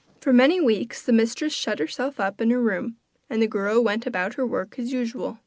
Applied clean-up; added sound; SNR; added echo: none; none; none; none.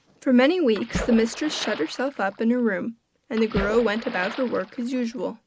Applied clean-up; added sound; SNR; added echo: none; Splash, splatter; 11 dB; none.